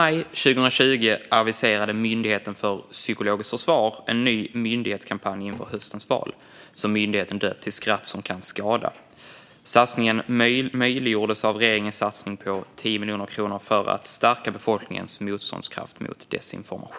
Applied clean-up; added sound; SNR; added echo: none; none; none; none.